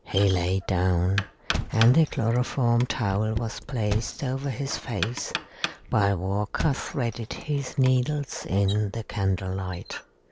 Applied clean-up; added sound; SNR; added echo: none; Knock + Thump, thud; 11 dB; none.